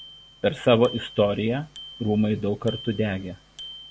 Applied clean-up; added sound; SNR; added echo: none; Bicycle bell; 19 dB; none.